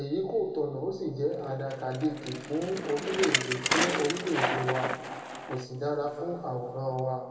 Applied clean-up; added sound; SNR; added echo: none; Bicycle; 3 dB; reverberation time 2.2 s.